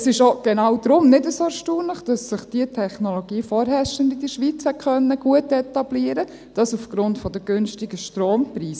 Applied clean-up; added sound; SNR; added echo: none; none; none; none.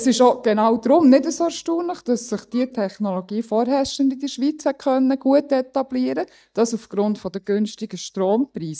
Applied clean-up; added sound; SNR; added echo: neural mask model DeepFilterNet 3.